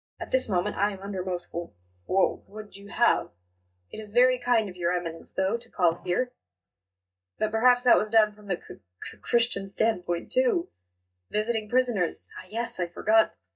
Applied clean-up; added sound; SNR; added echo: neural mask model DeepFilterNet 3.